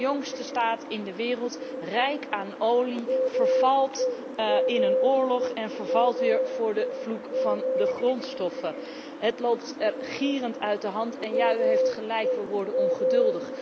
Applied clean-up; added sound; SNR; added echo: none; Bird; 0 dB; none.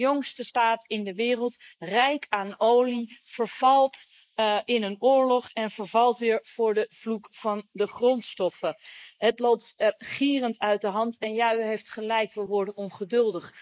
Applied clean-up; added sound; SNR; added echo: neural mask model Resemble Enhance denoiser.